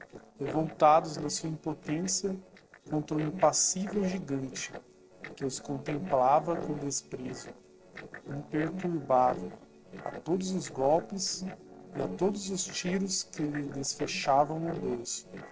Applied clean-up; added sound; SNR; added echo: neural separator model SepFormer DNS4.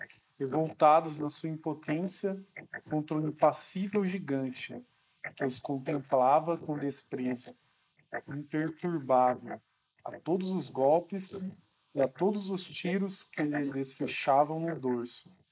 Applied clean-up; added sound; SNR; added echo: neural mask model Resemble Enhance denoiser.